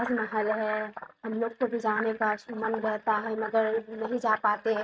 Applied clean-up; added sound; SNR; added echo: neural mask model RNNoise.